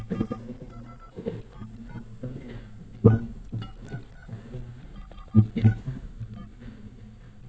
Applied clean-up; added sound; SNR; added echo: neural mask model DeepFilterNet 3.